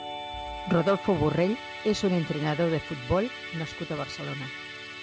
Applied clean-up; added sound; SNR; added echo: none; Musical instrument; 10 dB; none.